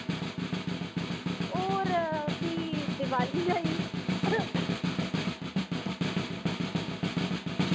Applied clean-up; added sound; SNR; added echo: none; Snare drum; -5 dB; none.